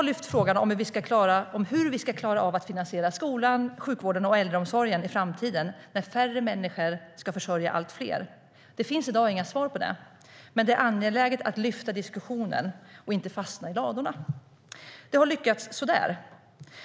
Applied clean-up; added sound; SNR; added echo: none; none; none; none.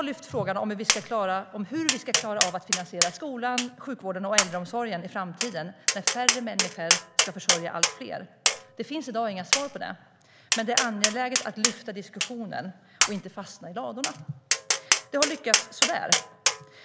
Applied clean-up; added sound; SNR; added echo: none; Tap; -3 dB; none.